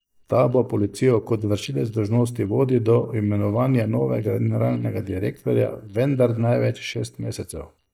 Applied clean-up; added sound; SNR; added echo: neural mask model DeepFilterNet 3.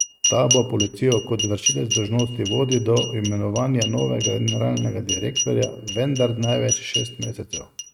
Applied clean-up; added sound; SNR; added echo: neural mask model RNNoise.